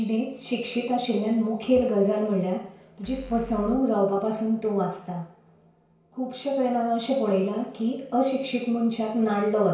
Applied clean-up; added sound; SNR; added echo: none; Bass drum / Keyboard (musical); 16 dB; reverberation time 0.6 s.